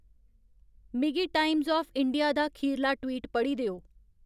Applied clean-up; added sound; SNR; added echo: none; none; none; none.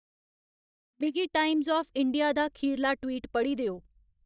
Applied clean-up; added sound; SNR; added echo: neural mask model DeepFilterNet 3.